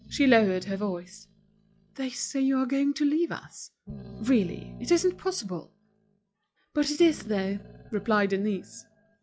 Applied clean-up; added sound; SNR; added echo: classical method log-MMSE.